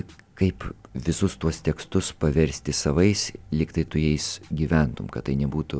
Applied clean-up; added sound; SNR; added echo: none; none; none; none.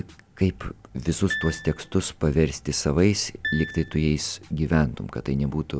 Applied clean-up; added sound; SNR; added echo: none; Piano; 10 dB; none.